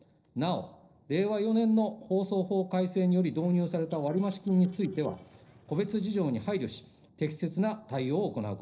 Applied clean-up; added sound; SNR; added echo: neural separator model SepFormer DNS4.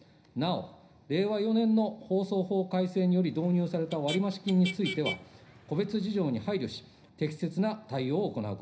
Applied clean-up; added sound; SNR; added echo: none; Motor vehicle (road); 13 dB; reverberation time 0.5 s.